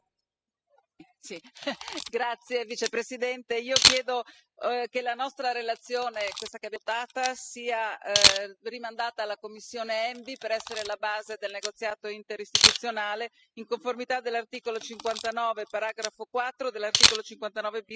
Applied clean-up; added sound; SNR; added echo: classical method spectral subtraction.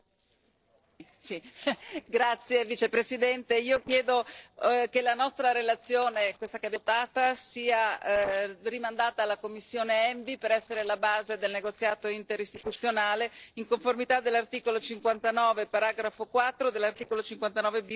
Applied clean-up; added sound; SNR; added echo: neural separator model SepFormer DNS4.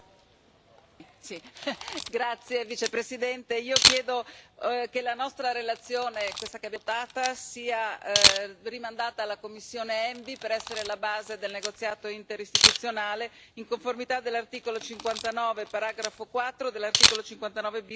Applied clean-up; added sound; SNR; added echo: none; Camera; -1 dB; none.